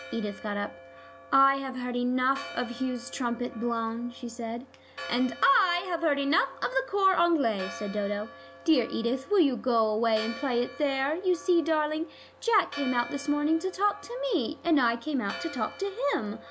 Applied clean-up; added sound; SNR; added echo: none; Church bell; 17 dB; none.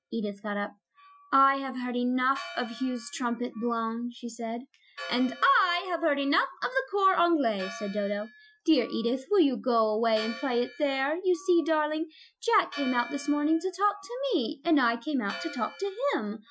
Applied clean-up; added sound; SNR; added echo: classical method Wiener filter.